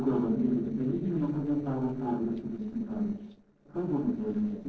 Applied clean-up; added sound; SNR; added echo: neural separator model SepFormer DNS4.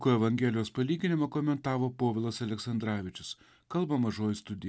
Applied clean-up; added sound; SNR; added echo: none; none; none; none.